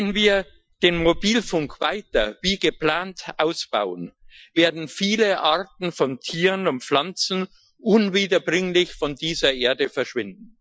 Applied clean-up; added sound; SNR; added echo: classical method Wiener filter.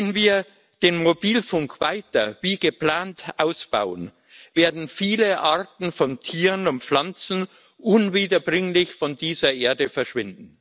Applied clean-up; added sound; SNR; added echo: none; none; none; none.